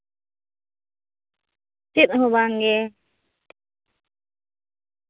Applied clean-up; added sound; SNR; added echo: none; none; none; none.